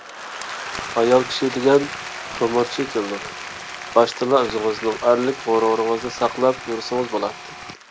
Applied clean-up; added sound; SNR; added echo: none; Tools + Applause / Crowd; 11 dB; none.